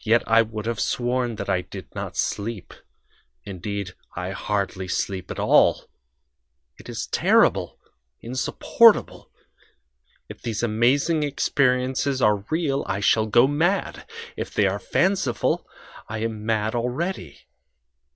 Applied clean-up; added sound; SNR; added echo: none; none; none; none.